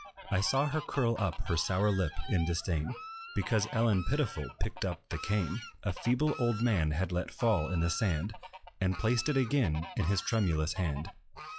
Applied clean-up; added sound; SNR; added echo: classical method log-MMSE.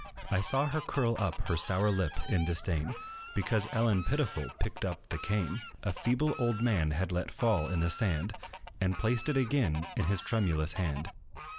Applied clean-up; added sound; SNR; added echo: none; Fowl; 14 dB; none.